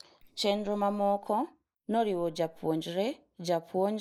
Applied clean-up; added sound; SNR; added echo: neural mask model Resemble Enhance denoiser.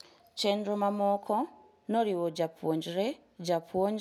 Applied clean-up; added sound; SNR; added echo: none; none; none; none.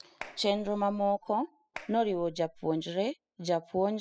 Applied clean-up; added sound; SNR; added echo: classical method spectral subtraction.